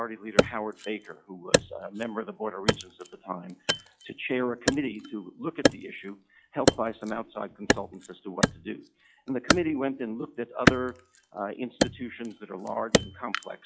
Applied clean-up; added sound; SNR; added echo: classical method log-MMSE.